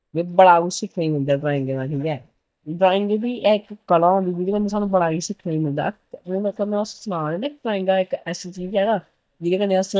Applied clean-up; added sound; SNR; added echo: neural mask model DeepFilterNet 3.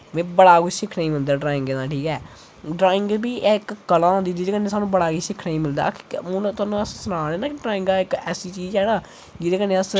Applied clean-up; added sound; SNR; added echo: none; none; none; none.